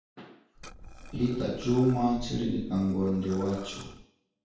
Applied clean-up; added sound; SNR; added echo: none; Liquid; 14 dB; reverberation time 0.6 s.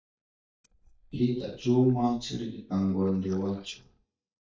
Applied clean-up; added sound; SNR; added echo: neural mask model DeepFilterNet 3.